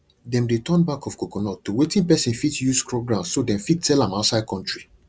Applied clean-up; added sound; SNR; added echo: none; none; none; none.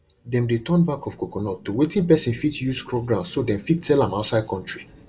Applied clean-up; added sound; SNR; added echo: none; none; none; reverberation time 1.8 s.